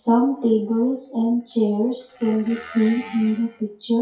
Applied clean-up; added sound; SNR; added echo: classical method WPE with log-MMSE.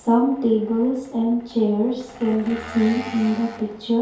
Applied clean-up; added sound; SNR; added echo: none; Engine; 18 dB; reverberation time 2.4 s.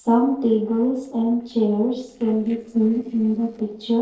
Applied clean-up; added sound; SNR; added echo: neural separator model SepFormer DNS4.